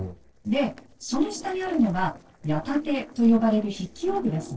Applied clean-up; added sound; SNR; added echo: neural separator model SepFormer DNS4.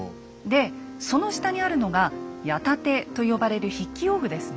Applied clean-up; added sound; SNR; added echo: none; none; none; none.